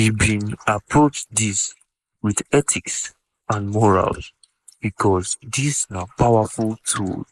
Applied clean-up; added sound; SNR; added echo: neural mask model Resemble Enhance denoiser.